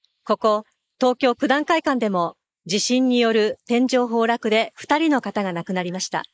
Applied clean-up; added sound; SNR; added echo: neural mask model Resemble Enhance denoiser.